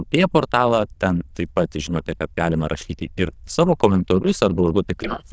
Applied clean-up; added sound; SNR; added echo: neural diffusion model UNIVERSE++.